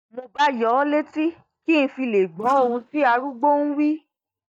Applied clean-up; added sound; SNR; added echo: neural mask model DeepFilterNet 3.